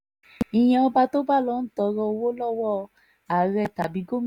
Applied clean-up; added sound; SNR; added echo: none; none; none; none.